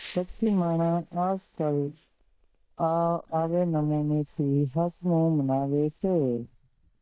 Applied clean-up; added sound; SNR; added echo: neural mask model DeepFilterNet 3.